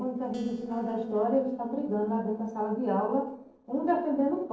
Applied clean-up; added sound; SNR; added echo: neural separator model SepFormer DNS4.